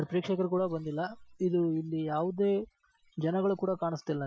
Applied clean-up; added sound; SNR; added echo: classical method Wiener filter.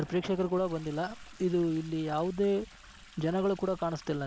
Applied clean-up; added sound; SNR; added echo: none; Toilet flush + Fire; 20 dB; none.